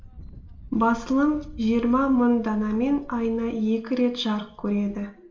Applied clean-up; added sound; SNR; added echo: none; Wind; 20 dB; reverberation time 0.4 s.